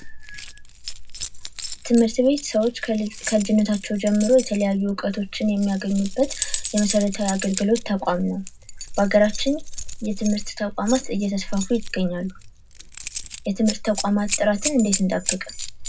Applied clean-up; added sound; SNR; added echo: none; Keys jangling; 8 dB; reverberation time 0.3 s.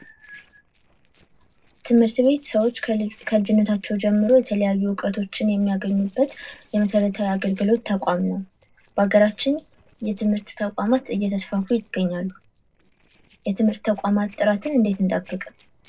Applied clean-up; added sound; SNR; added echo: neural separator model SepFormer DNS4.